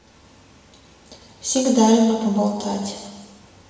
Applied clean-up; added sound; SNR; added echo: none; none; none; reverberation time 1.3 s.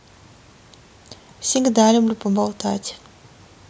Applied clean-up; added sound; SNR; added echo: none; none; none; none.